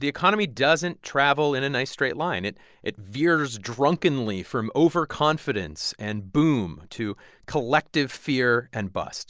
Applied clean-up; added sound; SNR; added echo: none; none; none; none.